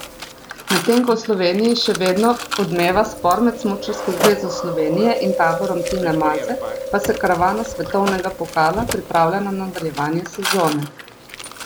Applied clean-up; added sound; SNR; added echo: none; Chewing, mastication + Mechanisms; 7 dB; none.